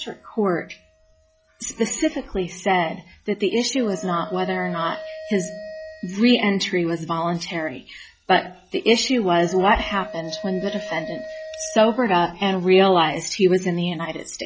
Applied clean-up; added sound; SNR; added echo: classical method log-MMSE.